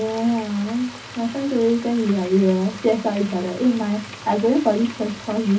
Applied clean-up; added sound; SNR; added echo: none; Frying (food); 17 dB; reverberation time 0.3 s.